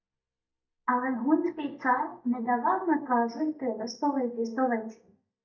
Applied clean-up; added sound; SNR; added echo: neural mask model DeepFilterNet 3.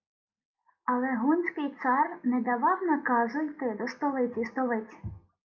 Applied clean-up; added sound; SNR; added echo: none; none; none; none.